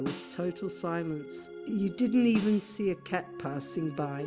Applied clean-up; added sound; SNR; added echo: none; Snare drum; 15 dB; none.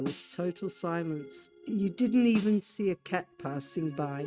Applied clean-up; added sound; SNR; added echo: neural mask model RNNoise.